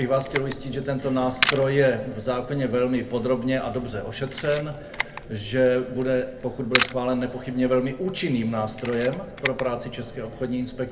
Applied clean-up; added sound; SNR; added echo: none; Camera; 9 dB; reverberation time 0.3 s.